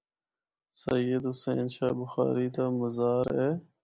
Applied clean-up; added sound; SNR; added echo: none; none; none; none.